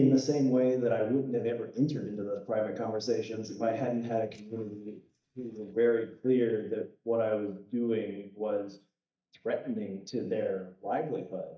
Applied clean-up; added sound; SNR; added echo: neural mask model DeepFilterNet 3.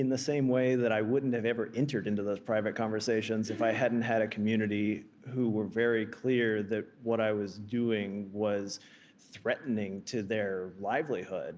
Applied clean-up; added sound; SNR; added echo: none; none; none; none.